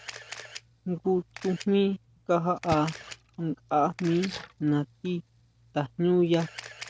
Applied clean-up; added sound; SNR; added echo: none; Camera + Splash, splatter; 16 dB; none.